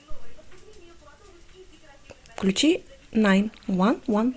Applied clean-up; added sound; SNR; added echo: none; none; none; none.